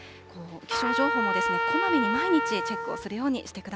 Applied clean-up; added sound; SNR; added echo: none; Trumpet; -2 dB; none.